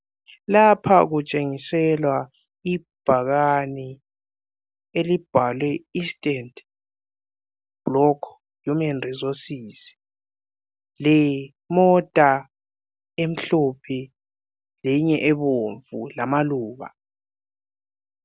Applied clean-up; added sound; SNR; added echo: none; none; none; none.